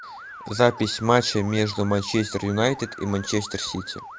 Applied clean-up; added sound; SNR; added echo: none; Motor vehicle (road) / Siren; 16 dB; none.